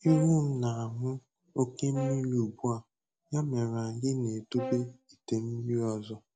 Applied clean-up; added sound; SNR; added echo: none; Brass instrument; 13 dB; none.